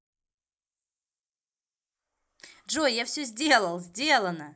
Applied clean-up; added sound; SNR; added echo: neural mask model Resemble Enhance denoiser.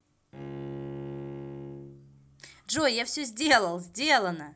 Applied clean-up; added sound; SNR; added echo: none; Bowed string instrument; 11 dB; none.